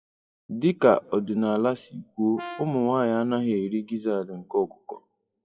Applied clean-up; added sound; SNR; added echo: classical method WPE with log-MMSE.